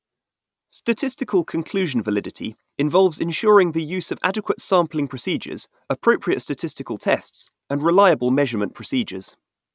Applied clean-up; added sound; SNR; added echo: none; none; none; none.